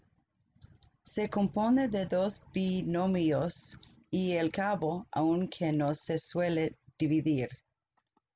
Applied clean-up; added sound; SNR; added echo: none; none; none; none.